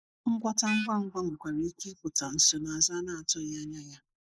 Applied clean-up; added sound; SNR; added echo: neural mask model Resemble Enhance denoiser.